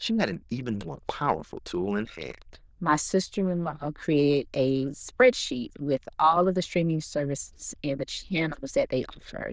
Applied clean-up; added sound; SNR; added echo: neural diffusion model UNIVERSE++.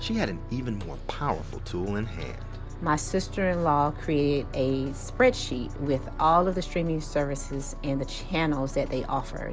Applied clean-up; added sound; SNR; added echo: none; Bus; 9 dB; none.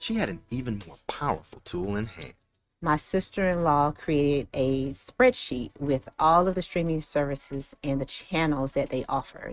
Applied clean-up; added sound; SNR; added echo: neural mask model RNNoise.